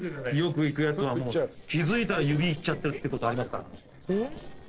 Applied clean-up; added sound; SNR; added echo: neural separator model SepFormer DNS4.